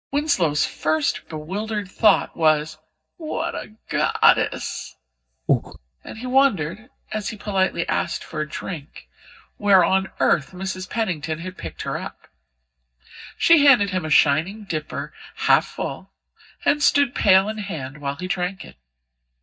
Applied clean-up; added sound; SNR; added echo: neural mask model DeepFilterNet 3.